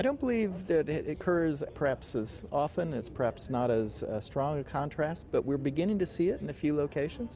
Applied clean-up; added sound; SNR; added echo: none; none; none; none.